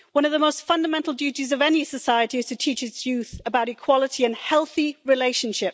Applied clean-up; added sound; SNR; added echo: none; none; none; none.